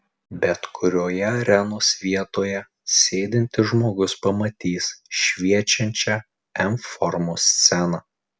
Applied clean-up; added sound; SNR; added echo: none; none; none; none.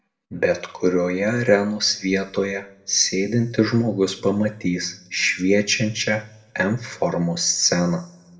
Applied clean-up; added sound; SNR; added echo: none; none; none; reverberation time 0.5 s.